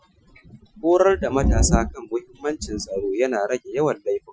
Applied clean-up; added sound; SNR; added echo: classical method Wiener filter.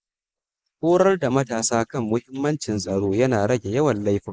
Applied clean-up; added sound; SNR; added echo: neural mask model Resemble Enhance denoiser.